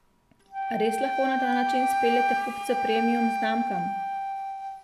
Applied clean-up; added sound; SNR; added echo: none; Wind instrument, woodwind instrument; -2 dB; none.